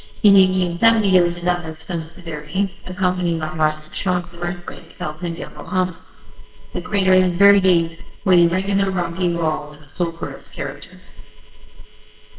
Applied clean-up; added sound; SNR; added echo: neural separator model SepFormer WHAMR!.